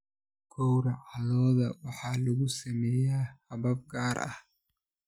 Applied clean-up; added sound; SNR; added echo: none; none; none; none.